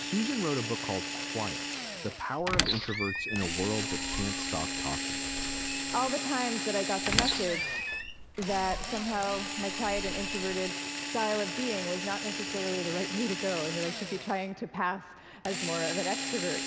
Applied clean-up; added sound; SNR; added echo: none; Drill + Squeak; 0 dB; none.